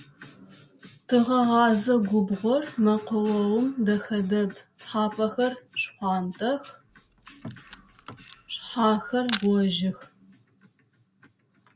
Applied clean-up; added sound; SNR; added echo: none; Camera; 16 dB; none.